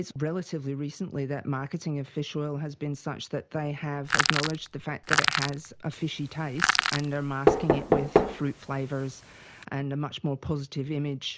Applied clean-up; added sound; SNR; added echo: none; Knock + Crushing; -4 dB; none.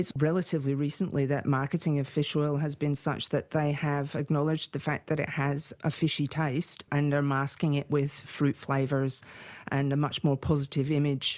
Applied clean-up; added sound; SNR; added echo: none; none; none; none.